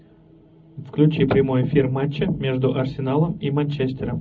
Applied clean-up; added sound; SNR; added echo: none; none; none; reverberation time 0.4 s.